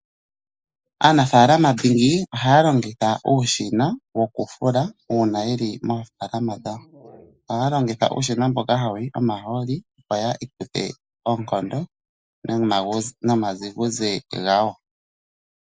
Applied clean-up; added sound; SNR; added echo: neural mask model Resemble Enhance denoiser.